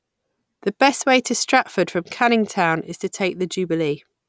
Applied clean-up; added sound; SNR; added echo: none; none; none; none.